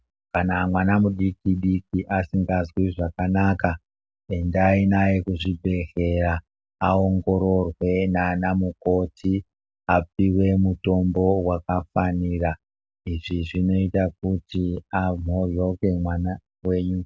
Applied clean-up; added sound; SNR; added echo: none; none; none; none.